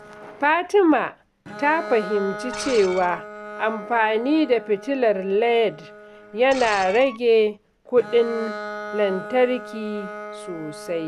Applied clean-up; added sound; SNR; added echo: none; Bowed string instrument + Screech; 13 dB; none.